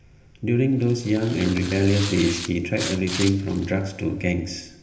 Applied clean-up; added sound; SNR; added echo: none; Tearing; 12 dB; reverberation time 0.8 s.